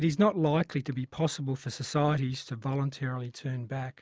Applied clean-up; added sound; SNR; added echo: none; none; none; none.